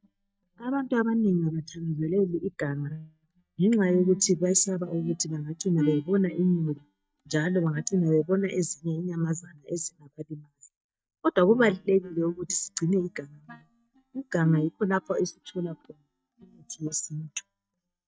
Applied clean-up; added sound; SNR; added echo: neural mask model DeepFilterNet 3.